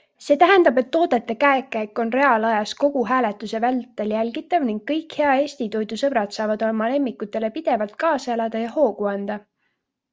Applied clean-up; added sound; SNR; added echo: none; none; none; none.